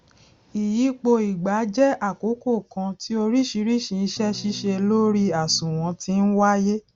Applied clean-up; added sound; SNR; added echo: none; Electric guitar / Strum; 17 dB; none.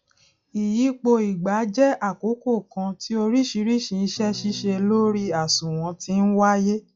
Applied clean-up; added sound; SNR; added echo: classical method log-MMSE.